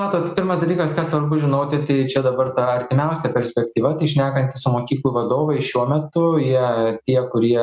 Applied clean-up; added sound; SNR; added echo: neural mask model Resemble Enhance denoiser.